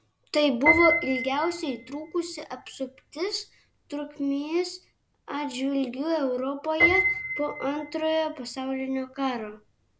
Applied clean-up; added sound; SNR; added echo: none; Piano; 4 dB; none.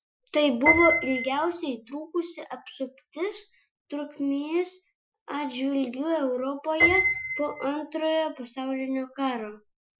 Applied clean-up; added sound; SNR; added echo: classical method Wiener filter.